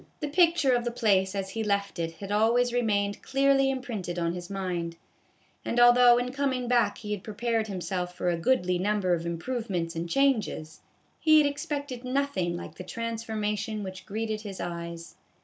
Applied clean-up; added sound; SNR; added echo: none; none; none; none.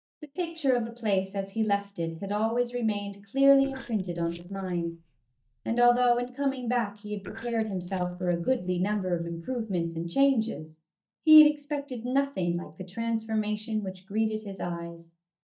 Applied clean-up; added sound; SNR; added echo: neural mask model DeepFilterNet 3.